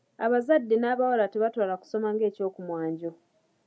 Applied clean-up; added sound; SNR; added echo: none; none; none; none.